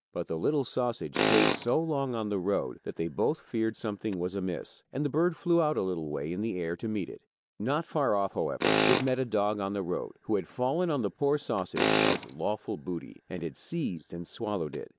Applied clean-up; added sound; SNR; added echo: none; Tools; 3 dB; none.